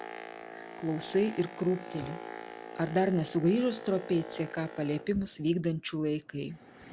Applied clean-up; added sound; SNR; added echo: none; Boat, Water vehicle; 13 dB; none.